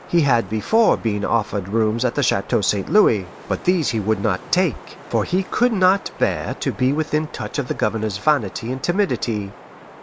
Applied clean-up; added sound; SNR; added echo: none; Wind; 20 dB; none.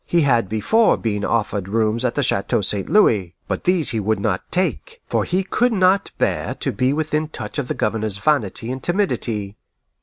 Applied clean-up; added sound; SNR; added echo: none; none; none; none.